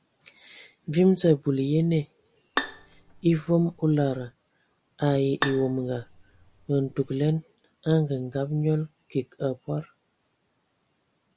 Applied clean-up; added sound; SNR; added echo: none; Bowed string instrument; 10 dB; none.